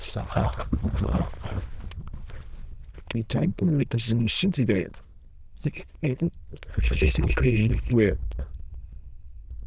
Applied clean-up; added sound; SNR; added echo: neural diffusion model UNIVERSE++.